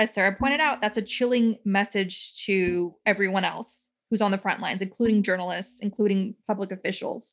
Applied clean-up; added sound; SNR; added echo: neural mask model DeepFilterNet 3.